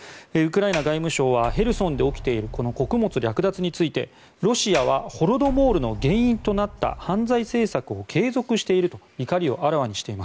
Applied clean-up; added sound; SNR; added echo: none; Sliding door; 12 dB; none.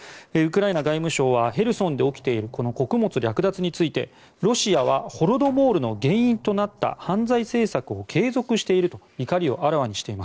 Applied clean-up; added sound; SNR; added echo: neural separator model SepFormer DNS4.